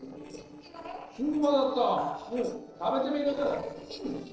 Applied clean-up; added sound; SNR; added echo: neural separator model SepFormer DNS4.